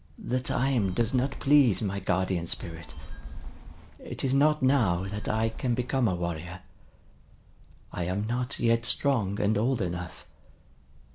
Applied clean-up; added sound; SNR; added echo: none; Telephone; 9 dB; none.